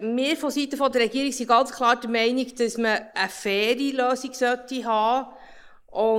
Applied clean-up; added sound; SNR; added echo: neural mask model Resemble Enhance denoiser.